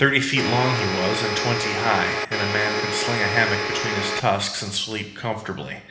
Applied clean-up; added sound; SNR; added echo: none; Domestic sounds, home sounds; 1 dB; reverberation time 1.1 s.